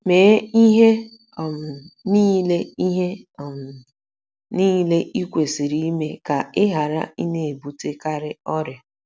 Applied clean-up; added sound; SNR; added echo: none; none; none; none.